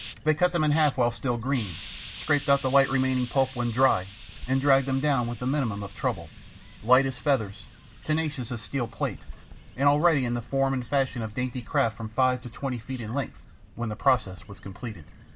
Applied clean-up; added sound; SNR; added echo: none; Hiss + Bird; 17 dB; none.